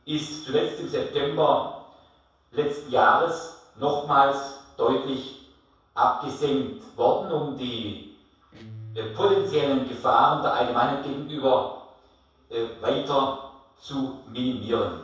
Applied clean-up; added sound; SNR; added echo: none; Guitar; 19 dB; reverberation time 0.7 s.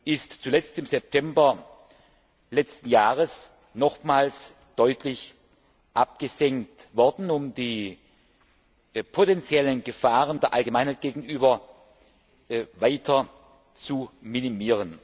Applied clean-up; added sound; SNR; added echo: none; none; none; none.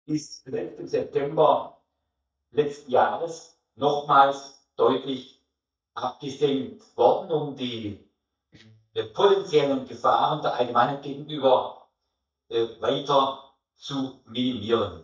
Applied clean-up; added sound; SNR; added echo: neural mask model DeepFilterNet 3.